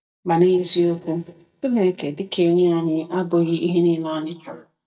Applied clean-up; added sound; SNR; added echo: neural mask model DeepFilterNet 3.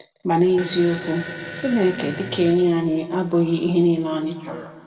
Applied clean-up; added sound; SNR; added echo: none; Fart; 13 dB; reverberation time 1.8 s.